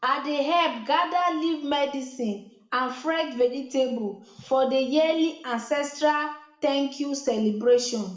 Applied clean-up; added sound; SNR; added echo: none; none; none; reverberation time 0.6 s.